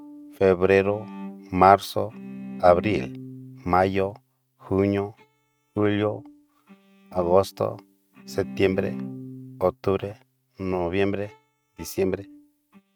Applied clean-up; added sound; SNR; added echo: neural mask model RNNoise.